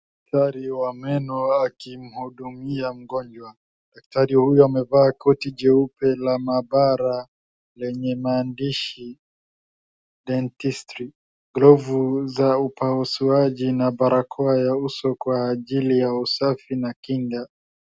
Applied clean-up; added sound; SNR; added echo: none; none; none; none.